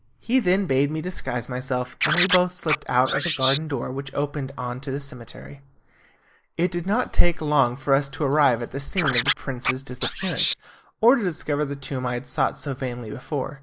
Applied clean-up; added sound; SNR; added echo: neural mask model Resemble Enhance denoiser.